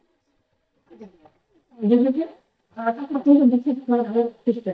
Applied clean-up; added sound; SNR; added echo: neural mask model DeepFilterNet 3.